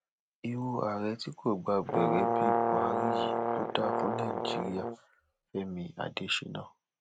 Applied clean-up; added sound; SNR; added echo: none; Brass instrument; -4 dB; none.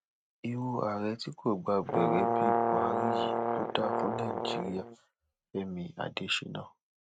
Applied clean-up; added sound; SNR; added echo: neural mask model RNNoise.